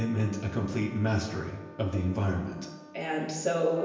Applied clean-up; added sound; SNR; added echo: none; Trumpet; 20 dB; reverberation time 1.0 s.